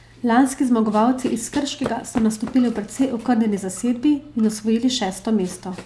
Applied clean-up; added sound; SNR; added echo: none; Run; 19 dB; none.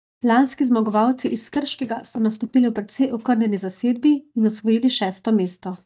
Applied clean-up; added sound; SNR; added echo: neural mask model DeepFilterNet 3.